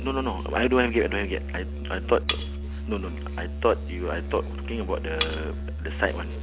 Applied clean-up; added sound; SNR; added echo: none; Cutlery, silverware + Musical instrument; 3 dB; none.